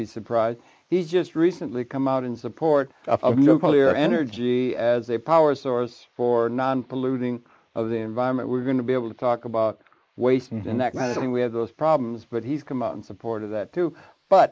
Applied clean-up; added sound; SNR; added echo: neural mask model Resemble Enhance denoiser.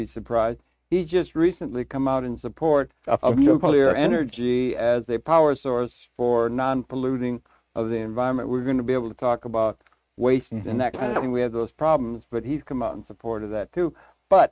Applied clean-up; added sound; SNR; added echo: neural mask model RNNoise.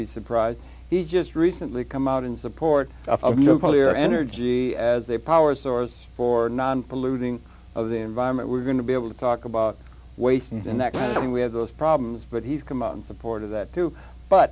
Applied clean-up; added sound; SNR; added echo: none; Drill; 6 dB; none.